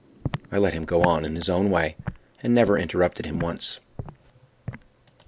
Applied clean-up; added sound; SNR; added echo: none; Walk, footsteps; 11 dB; none.